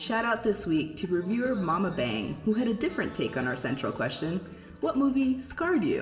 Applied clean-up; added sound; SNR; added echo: none; none; none; reverberation time 1.1 s.